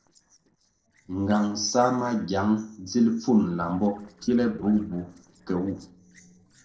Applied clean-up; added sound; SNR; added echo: neural separator model SepFormer DNS4.